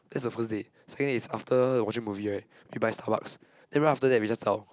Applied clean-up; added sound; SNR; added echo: none; none; none; none.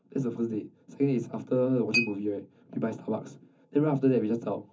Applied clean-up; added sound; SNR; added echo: none; Chink, clink; 11 dB; reverberation time 0.3 s.